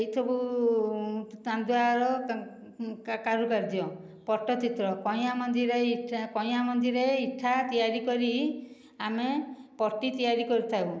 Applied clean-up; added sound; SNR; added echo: none; none; none; none.